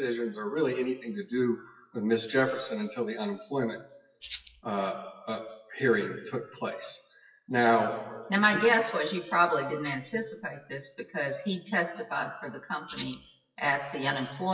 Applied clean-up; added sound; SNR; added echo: classical method WPE with log-MMSE.